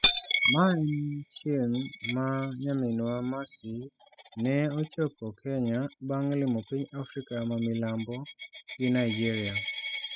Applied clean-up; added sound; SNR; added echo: classical method spectral subtraction.